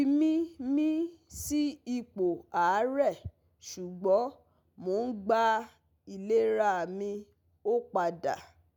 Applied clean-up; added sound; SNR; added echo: none; none; none; none.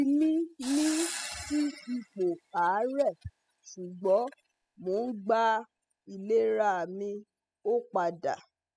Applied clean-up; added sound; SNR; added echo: classical method spectral subtraction.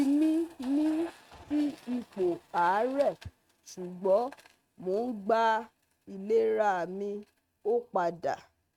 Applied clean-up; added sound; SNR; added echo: neural mask model RNNoise.